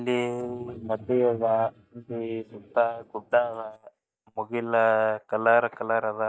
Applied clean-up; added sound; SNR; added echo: neural mask model DeepFilterNet 3.